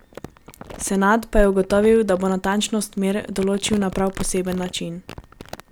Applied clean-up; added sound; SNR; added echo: none; Crumpling, crinkling; 18 dB; none.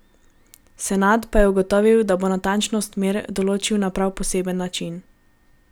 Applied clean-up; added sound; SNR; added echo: none; none; none; none.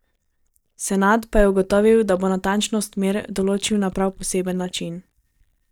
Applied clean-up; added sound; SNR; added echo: neural mask model DeepFilterNet 3.